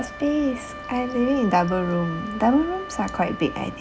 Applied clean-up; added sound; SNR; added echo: none; Wind instrument, woodwind instrument; 13 dB; none.